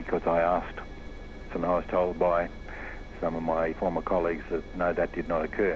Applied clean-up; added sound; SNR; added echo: none; Engine; 12 dB; none.